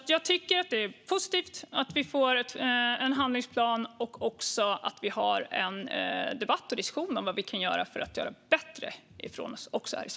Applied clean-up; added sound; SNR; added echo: none; none; none; none.